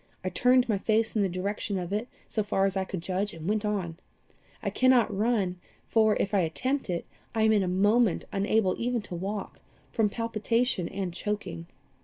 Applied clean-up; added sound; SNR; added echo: none; none; none; none.